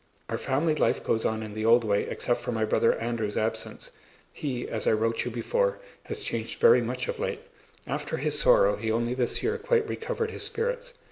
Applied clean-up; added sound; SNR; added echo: none; none; none; none.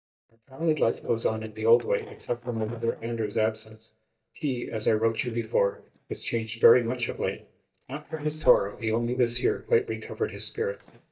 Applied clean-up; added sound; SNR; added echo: neural mask model DeepFilterNet 3.